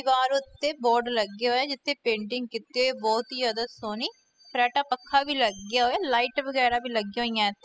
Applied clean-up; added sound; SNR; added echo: classical method spectral subtraction.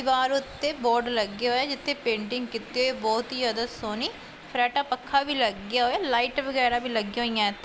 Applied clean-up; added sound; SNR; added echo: none; none; none; none.